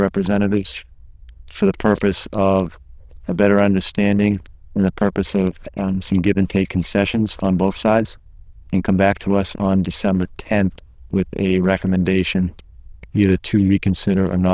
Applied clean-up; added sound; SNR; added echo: neural diffusion model UNIVERSE++.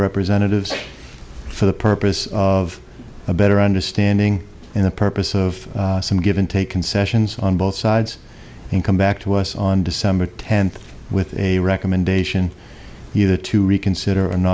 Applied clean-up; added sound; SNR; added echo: none; none; none; none.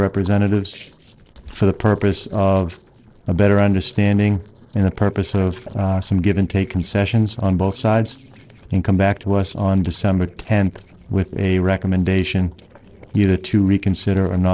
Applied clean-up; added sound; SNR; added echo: neural separator model SepFormer DNS4.